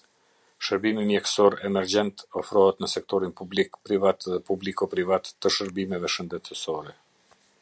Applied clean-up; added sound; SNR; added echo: none; none; none; none.